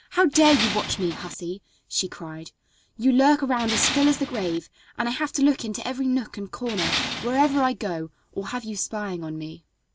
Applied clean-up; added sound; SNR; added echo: none; Tools; 4 dB; none.